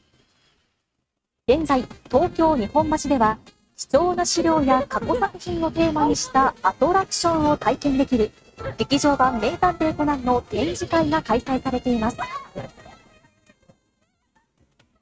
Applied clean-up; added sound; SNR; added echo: neural mask model RNNoise.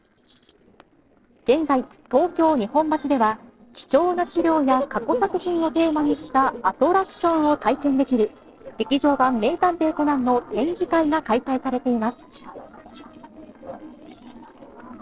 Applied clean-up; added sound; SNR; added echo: neural separator model SepFormer DNS4.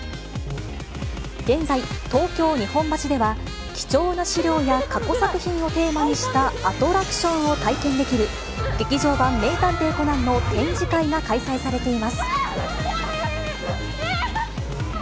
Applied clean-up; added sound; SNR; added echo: none; none; none; none.